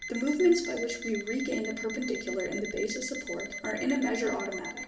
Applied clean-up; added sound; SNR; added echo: none; Alarm; 9 dB; reverberation time 1.1 s.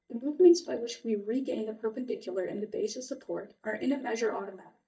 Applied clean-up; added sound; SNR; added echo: neural mask model DeepFilterNet 3.